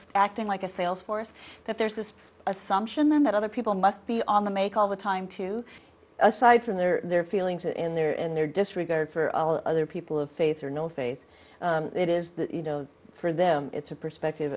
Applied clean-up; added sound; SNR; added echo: none; none; none; none.